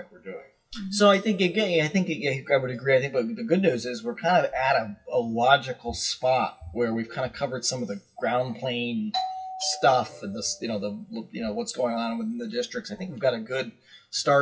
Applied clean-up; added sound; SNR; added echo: classical method WPE with log-MMSE.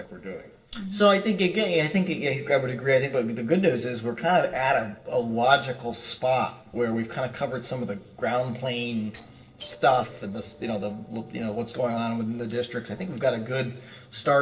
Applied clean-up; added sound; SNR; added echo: neural separator model SepFormer DNS4.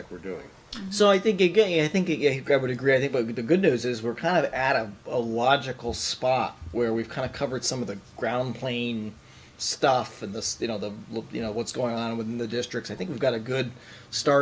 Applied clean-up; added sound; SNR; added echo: none; none; none; none.